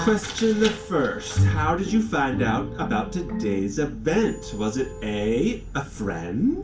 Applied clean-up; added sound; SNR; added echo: none; Vehicle horn, car horn, honking; 19 dB; reverberation time 0.3 s.